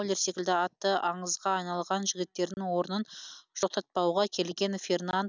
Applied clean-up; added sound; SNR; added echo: none; none; none; none.